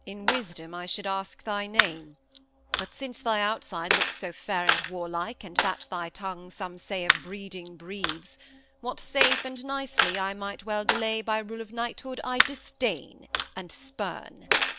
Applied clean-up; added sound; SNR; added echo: none; Coin (dropping); -1 dB; none.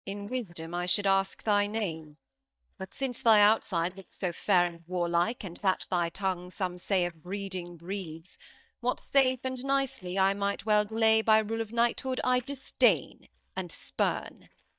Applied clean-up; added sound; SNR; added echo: neural mask model DeepFilterNet 3.